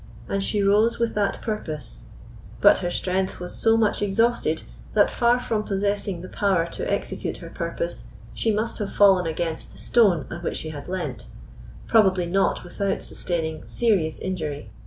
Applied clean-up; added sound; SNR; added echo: none; none; none; none.